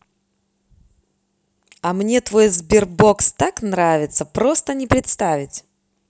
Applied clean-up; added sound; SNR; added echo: none; none; none; none.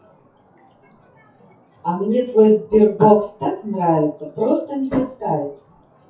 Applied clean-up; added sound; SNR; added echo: classical method WPE with log-MMSE.